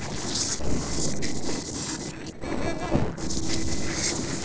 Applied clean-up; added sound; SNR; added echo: neural separator model SepFormer DNS4.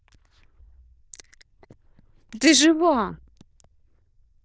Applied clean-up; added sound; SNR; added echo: neural diffusion model UNIVERSE++.